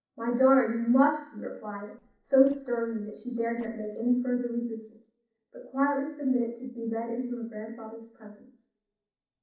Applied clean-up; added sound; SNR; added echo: neural separator model SepFormer DNS4.